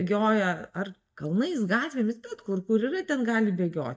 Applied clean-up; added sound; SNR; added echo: neural mask model DeepFilterNet 3.